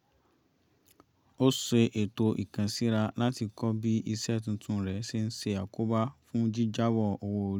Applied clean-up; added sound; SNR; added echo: none; none; none; none.